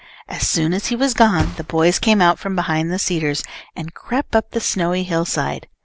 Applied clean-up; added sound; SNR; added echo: none; Thump, thud; 13 dB; none.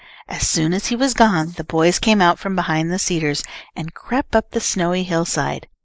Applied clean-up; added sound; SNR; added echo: neural mask model Resemble Enhance denoiser.